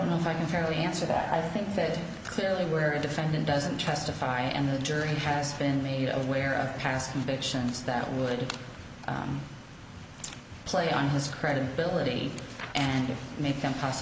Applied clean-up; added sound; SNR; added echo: none; none; none; none.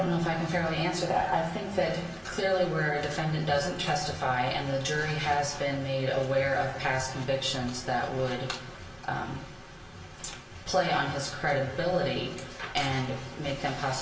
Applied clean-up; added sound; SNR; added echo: none; none; none; reverberation time 0.2 s.